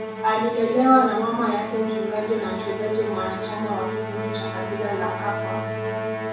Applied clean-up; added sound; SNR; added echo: none; Musical instrument; 5 dB; reverberation time 0.7 s.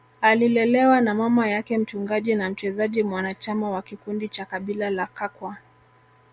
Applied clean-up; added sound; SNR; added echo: none; none; none; none.